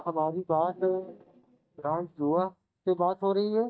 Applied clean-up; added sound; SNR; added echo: neural mask model DeepFilterNet 3.